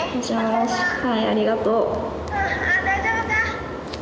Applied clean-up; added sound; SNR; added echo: none; none; none; none.